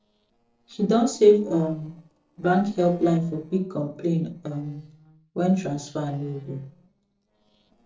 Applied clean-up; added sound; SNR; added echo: neural separator model SepFormer DNS4.